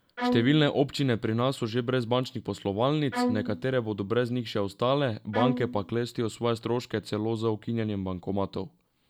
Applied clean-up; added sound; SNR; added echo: none; Bowed string instrument; 5 dB; none.